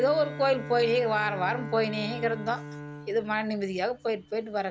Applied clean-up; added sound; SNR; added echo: none; Bowed string instrument; 12 dB; none.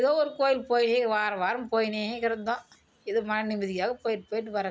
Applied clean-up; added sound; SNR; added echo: none; none; none; none.